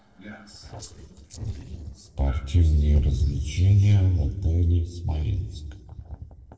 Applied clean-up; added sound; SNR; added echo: neural separator model SepFormer DNS4.